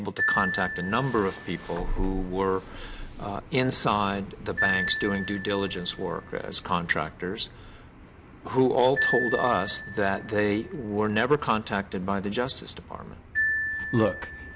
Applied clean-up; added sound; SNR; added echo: none; Marimba, xylophone; 7 dB; none.